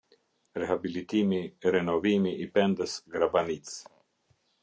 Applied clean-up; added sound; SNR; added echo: none; none; none; none.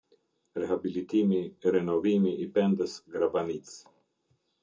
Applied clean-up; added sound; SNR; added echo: none; none; none; reverberation time 0.2 s.